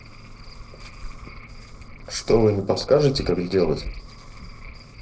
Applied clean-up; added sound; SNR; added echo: neural separator model SepFormer DNS4.